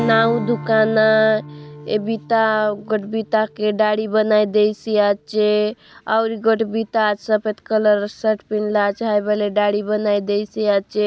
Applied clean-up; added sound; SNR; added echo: none; Strum; 18 dB; none.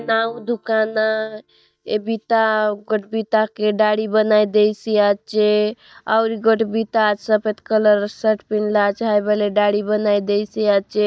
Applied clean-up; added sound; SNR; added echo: neural mask model DeepFilterNet 3.